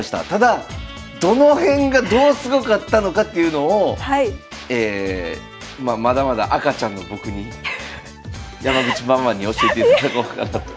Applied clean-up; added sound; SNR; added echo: none; none; none; none.